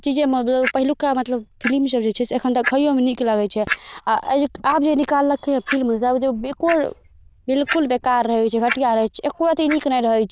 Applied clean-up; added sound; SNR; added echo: neural diffusion model UNIVERSE++.